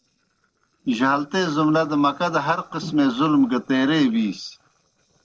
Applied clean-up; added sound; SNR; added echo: neural separator model SepFormer DNS4.